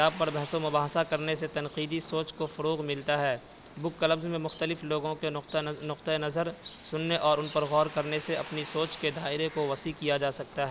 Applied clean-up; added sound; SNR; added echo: none; Bird; 18 dB; none.